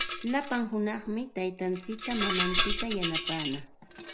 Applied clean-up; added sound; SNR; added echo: none; Rattle; 1 dB; none.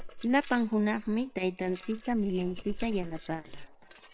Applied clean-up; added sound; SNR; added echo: neural separator model SepFormer WHAM!.